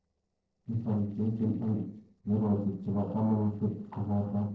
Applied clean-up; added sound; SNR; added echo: neural separator model SepFormer DNS4.